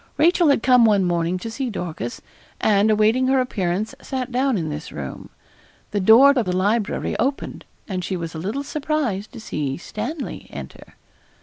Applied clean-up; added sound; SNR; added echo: none; none; none; none.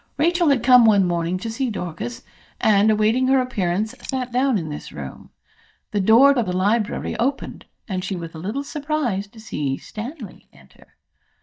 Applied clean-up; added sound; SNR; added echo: neural mask model DeepFilterNet 3.